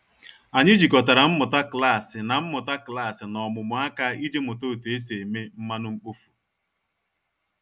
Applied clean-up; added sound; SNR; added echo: none; none; none; none.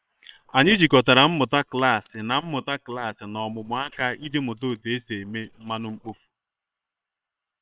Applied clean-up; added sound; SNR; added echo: neural separator model SepFormer WHAM!.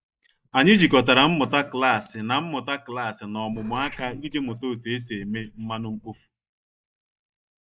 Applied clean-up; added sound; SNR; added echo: neural mask model DeepFilterNet 3.